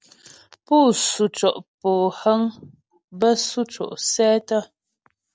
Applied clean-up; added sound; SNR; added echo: none; none; none; none.